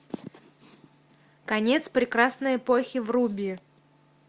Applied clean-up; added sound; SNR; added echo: none; none; none; none.